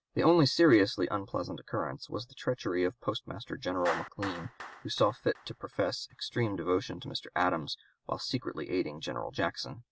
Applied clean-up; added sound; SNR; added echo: none; Clapping; 17 dB; none.